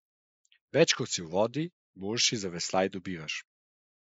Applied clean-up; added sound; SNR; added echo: neural mask model Resemble Enhance denoiser.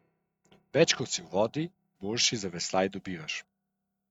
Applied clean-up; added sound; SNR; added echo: neural mask model RNNoise.